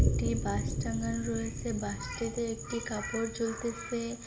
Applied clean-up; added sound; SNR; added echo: none; Boom; 0 dB; reverberation time 2.1 s.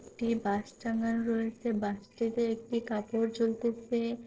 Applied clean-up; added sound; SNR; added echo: neural separator model SepFormer DNS4.